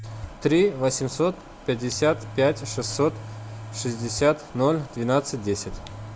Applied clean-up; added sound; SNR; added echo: none; Domestic sounds, home sounds; 15 dB; none.